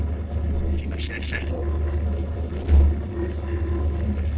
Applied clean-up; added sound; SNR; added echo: neural separator model SepFormer DNS4.